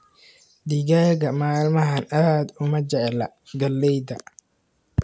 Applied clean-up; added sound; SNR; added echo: none; none; none; none.